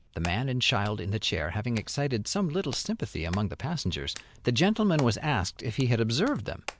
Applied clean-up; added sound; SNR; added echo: none; Hands; 18 dB; none.